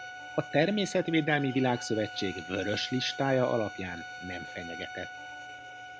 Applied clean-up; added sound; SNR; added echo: none; Bowed string instrument; 11 dB; none.